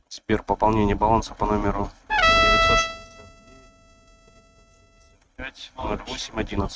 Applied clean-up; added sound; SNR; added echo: neural mask model RNNoise.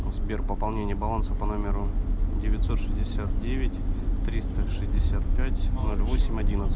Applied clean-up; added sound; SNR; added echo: none; none; none; none.